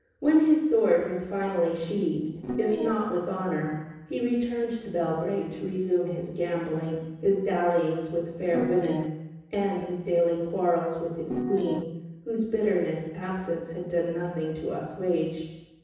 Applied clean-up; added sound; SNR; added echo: neural separator model SepFormer DNS4.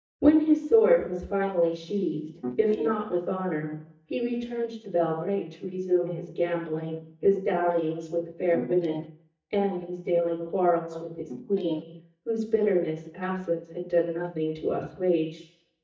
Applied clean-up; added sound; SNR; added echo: neural mask model DeepFilterNet 3.